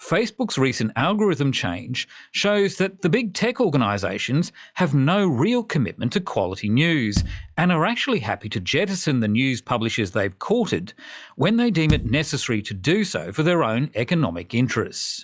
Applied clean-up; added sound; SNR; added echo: classical method log-MMSE.